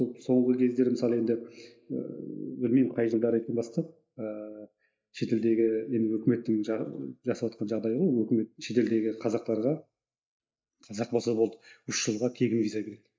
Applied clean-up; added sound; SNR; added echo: neural mask model DeepFilterNet 3.